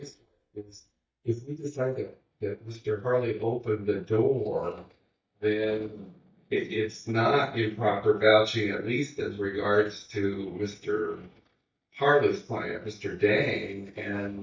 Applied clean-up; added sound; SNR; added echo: neural mask model DeepFilterNet 3.